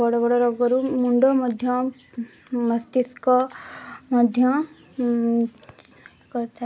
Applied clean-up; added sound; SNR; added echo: none; none; none; none.